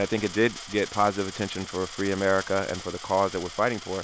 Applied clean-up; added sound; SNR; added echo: none; Coin (dropping); 14 dB; none.